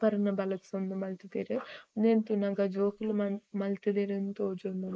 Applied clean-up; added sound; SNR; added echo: neural mask model Resemble Enhance denoiser.